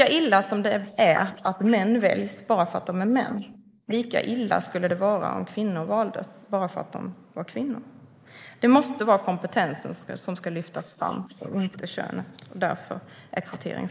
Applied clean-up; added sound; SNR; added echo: neural mask model Resemble Enhance denoiser.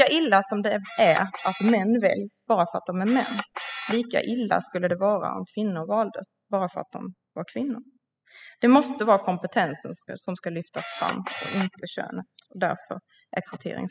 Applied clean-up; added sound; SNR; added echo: classical method spectral subtraction.